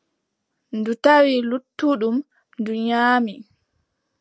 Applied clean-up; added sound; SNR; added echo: none; none; none; none.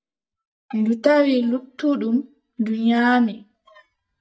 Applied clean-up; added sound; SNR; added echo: neural mask model DeepFilterNet 3.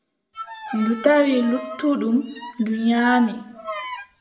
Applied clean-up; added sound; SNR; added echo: none; Bowed string instrument; 13 dB; reverberation time 0.8 s.